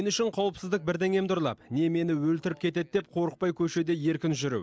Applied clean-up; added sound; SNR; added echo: none; none; none; none.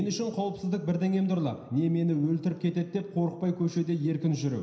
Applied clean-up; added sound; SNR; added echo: none; none; none; reverberation time 0.9 s.